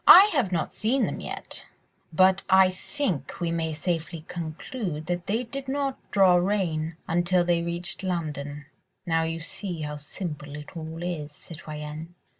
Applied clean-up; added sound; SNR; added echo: none; none; none; none.